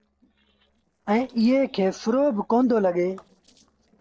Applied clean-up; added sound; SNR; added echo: neural separator model SepFormer DNS4.